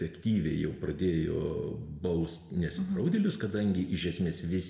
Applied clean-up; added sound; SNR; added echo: none; none; none; reverberation time 0.9 s.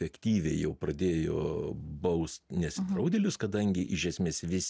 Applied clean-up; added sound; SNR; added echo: none; none; none; none.